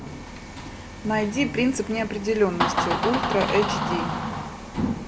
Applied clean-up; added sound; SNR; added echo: none; Door; 2 dB; none.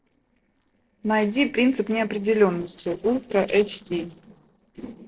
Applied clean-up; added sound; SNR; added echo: neural separator model SepFormer DNS4.